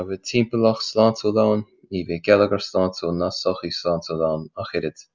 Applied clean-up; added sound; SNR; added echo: none; none; none; none.